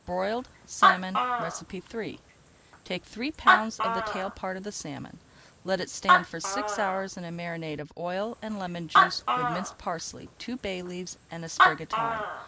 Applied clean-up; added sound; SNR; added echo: none; Animal; -5 dB; none.